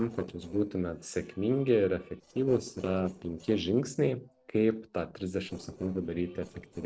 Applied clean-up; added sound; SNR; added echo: neural separator model SepFormer DNS4.